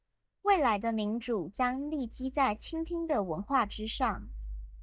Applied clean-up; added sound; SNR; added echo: neural mask model DeepFilterNet 3.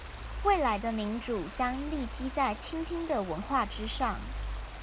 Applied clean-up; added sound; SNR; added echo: none; Stream; 15 dB; none.